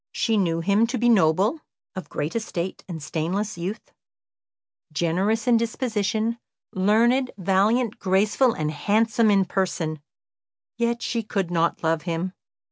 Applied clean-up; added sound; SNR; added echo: none; none; none; none.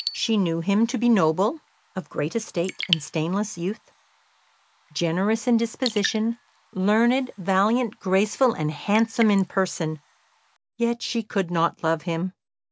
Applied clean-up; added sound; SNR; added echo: none; Raindrop / Drip; 15 dB; none.